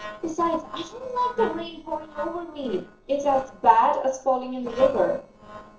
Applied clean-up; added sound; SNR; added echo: neural separator model SepFormer DNS4.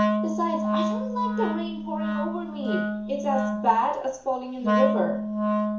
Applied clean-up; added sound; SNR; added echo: none; Wind instrument, woodwind instrument; -2 dB; reverberation time 0.7 s.